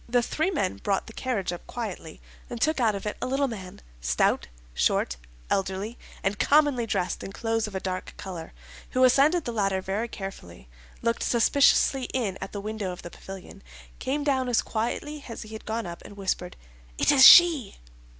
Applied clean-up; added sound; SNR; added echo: none; none; none; none.